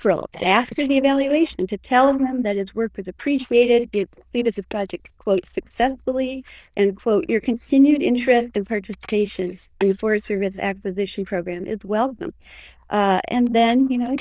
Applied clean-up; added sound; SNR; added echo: neural diffusion model UNIVERSE++.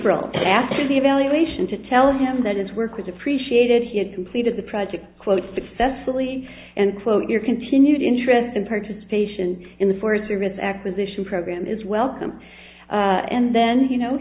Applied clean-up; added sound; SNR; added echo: none; none; none; none.